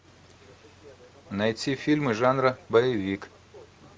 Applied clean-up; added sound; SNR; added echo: none; none; none; none.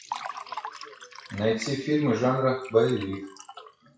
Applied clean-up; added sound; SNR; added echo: classical method WPE with log-MMSE.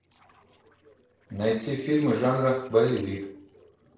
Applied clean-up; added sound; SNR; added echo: neural separator model SepFormer DNS4.